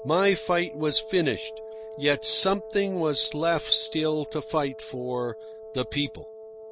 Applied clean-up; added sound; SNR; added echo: none; Wind instrument, woodwind instrument; 12 dB; none.